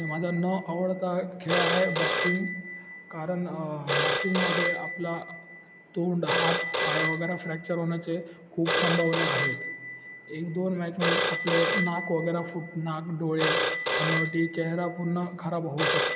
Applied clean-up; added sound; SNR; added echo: none; Telephone; 0 dB; none.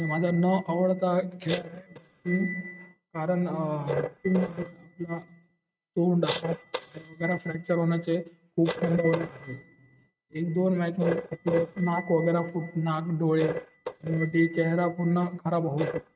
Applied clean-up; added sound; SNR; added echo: neural mask model RNNoise.